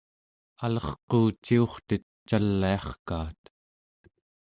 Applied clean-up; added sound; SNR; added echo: none; none; none; none.